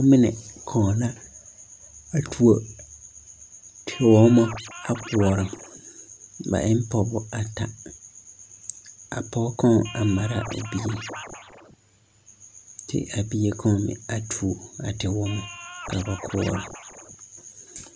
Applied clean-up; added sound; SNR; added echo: none; Scratching (performance technique); 14 dB; none.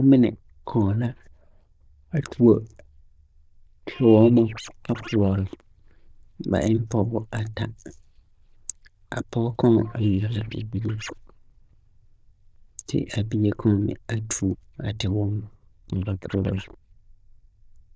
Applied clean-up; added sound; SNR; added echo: neural diffusion model UNIVERSE++.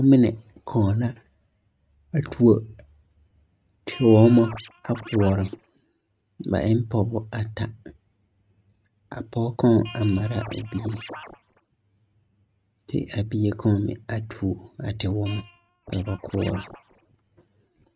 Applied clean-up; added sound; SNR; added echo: neural mask model RNNoise.